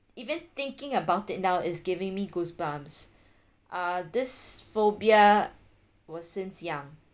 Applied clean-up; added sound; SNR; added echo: none; none; none; none.